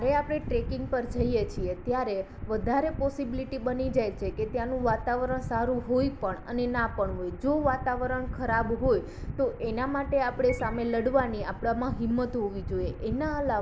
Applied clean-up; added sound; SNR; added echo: none; Organ; 18 dB; none.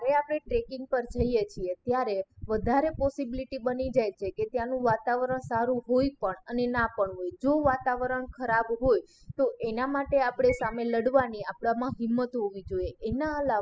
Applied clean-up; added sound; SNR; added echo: classical method spectral subtraction.